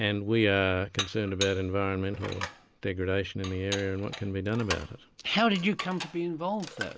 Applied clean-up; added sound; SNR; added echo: none; Dishes, pots, and pans; 12 dB; none.